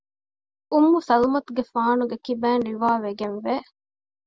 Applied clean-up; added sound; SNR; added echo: none; none; none; none.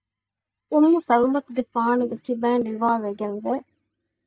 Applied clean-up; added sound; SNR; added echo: neural mask model DeepFilterNet 3.